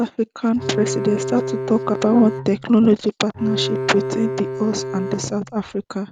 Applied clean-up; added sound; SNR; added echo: none; Bowed string instrument; 6 dB; none.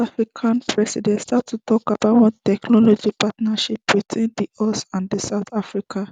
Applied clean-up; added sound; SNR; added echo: none; none; none; none.